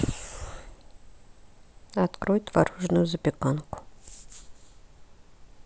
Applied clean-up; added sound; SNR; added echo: none; none; none; none.